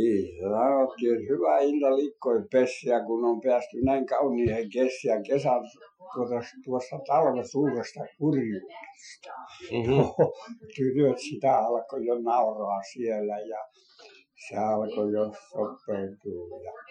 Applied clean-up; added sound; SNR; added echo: classical method Wiener filter.